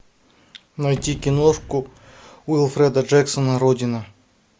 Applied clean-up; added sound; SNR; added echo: none; Gunshot, gunfire / Boom; 19 dB; none.